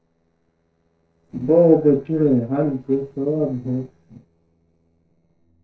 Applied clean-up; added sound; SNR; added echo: neural separator model SepFormer DNS4.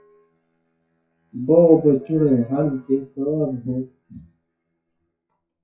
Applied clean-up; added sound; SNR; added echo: classical method WPE with log-MMSE.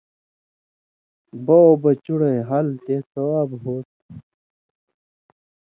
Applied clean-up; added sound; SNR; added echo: none; none; none; none.